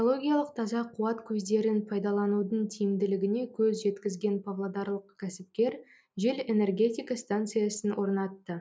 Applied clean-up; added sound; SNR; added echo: none; none; none; none.